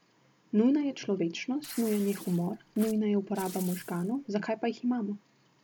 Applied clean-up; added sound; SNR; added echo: none; Tearing; 17 dB; none.